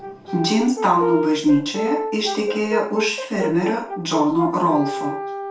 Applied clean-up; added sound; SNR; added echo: none; Brass instrument; 7 dB; reverberation time 0.4 s.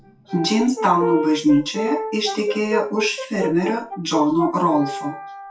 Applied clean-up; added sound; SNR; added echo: classical method WPE with log-MMSE.